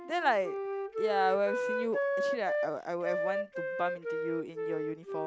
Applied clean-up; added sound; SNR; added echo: none; Wind instrument, woodwind instrument; 0 dB; none.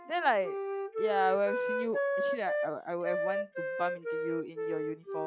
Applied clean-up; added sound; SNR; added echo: classical method log-MMSE.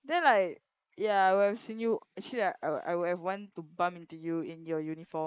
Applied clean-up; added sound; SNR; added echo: neural mask model Resemble Enhance denoiser.